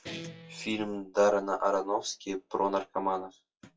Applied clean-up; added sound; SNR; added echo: classical method WPE with log-MMSE.